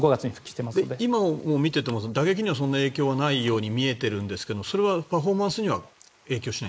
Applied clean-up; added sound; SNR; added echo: neural mask model Resemble Enhance denoiser.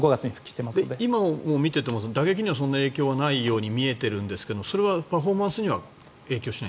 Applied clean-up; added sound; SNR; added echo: none; none; none; none.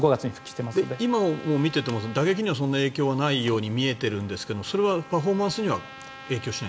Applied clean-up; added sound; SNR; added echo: none; Trumpet; 20 dB; none.